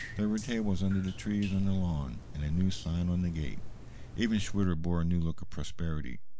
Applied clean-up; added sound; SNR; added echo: none; Drip; 4 dB; none.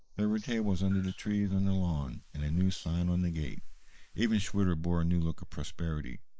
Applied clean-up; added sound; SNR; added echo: neural mask model Resemble Enhance denoiser.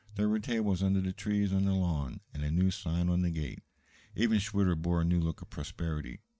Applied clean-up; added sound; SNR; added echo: none; none; none; none.